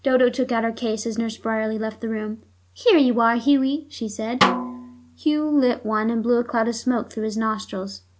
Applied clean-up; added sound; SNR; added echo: none; Snare drum; 4 dB; none.